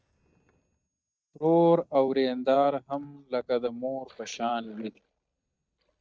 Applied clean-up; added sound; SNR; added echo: neural mask model DeepFilterNet 3.